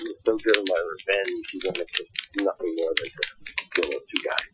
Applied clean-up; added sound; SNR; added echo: classical method Wiener filter.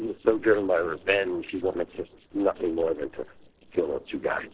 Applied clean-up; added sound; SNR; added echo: neural separator model SepFormer DNS4.